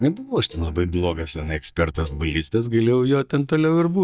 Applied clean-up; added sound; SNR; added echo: neural mask model DeepFilterNet 3.